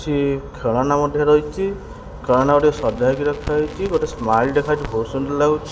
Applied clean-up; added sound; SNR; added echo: none; Crackle; 17 dB; reverberation time 1.0 s.